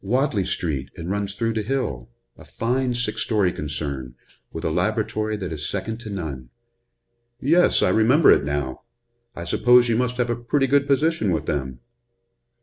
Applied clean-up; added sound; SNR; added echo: none; none; none; none.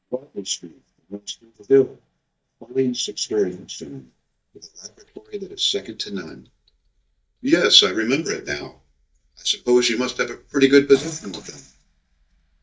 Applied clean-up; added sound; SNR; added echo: neural mask model DeepFilterNet 3.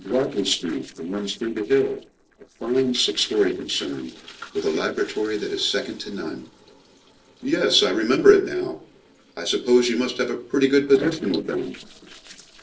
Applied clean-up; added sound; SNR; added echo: neural separator model SepFormer DNS4.